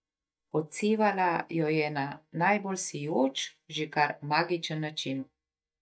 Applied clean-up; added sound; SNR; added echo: neural mask model DeepFilterNet 3.